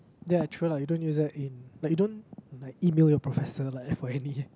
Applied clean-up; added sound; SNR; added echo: none; none; none; none.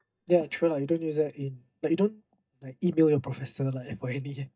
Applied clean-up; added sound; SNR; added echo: neural mask model DeepFilterNet 3.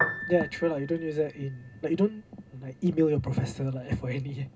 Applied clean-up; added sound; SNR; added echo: none; Piano; 10 dB; reverberation time 0.2 s.